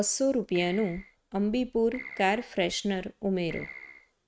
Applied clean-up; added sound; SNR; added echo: neural mask model RNNoise.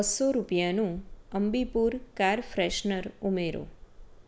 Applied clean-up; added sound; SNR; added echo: none; none; none; none.